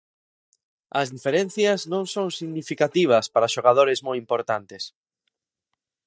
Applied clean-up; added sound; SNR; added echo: neural mask model DeepFilterNet 3.